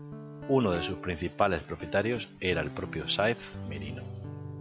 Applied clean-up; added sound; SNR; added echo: none; Guitar; 10 dB; none.